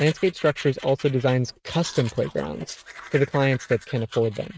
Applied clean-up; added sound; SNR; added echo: neural mask model RNNoise.